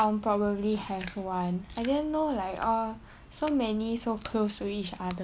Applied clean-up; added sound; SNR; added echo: none; Chewing, mastication; 18 dB; none.